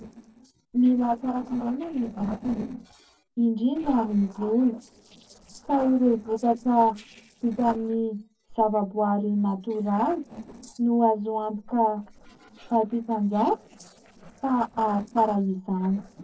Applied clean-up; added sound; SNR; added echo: neural separator model SepFormer DNS4.